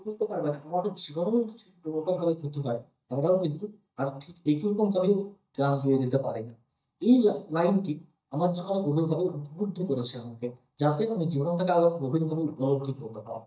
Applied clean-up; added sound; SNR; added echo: neural mask model DeepFilterNet 3.